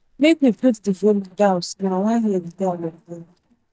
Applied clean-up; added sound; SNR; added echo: neural mask model DeepFilterNet 3.